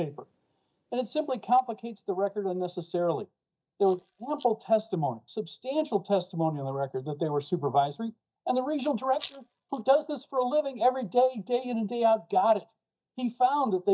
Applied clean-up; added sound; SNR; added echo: neural mask model DeepFilterNet 3.